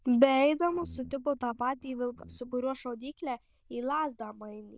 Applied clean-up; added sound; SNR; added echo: neural diffusion model UNIVERSE++.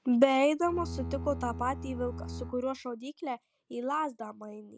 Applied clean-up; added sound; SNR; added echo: none; Bowed string instrument; 8 dB; none.